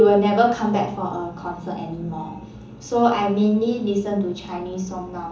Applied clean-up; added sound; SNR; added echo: none; none; none; reverberation time 0.7 s.